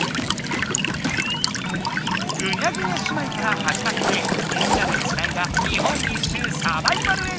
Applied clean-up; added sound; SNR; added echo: none; Walk, footsteps / Stream / Trickle, dribble / Chirp, tweet; -2 dB; none.